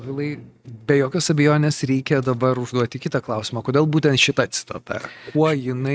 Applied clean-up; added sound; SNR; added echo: neural mask model RNNoise.